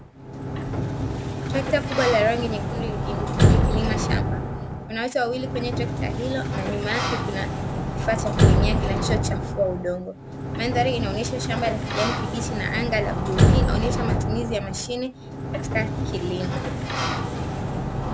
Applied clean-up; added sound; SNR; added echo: none; Sliding door; -5 dB; none.